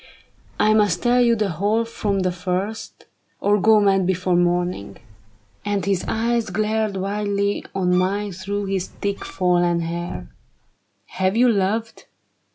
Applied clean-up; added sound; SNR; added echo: none; Bowed string instrument + Sliding door / Slam / Wood; 18 dB; none.